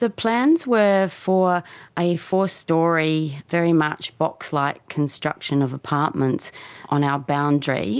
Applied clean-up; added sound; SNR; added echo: none; none; none; none.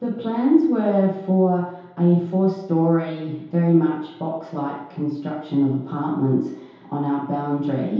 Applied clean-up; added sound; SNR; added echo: none; none; none; reverberation time 0.8 s.